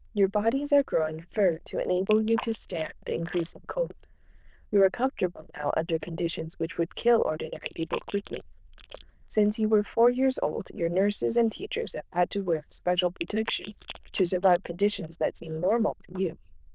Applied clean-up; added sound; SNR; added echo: neural diffusion model UNIVERSE++.